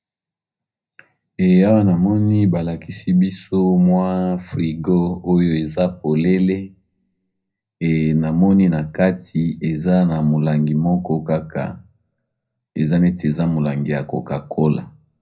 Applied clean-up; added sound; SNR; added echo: none; none; none; reverberation time 0.4 s.